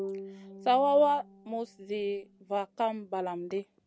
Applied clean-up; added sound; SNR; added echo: none; Bowed string instrument; 16 dB; none.